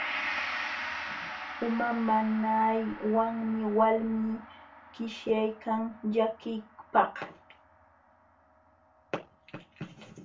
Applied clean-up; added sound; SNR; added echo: none; Gong; 10 dB; reverberation time 0.2 s.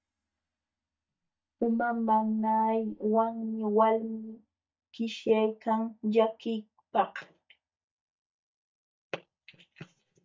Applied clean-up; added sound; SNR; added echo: neural mask model DeepFilterNet 3.